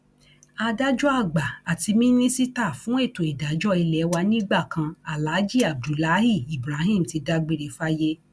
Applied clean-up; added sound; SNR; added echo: none; Mechanisms; 17 dB; none.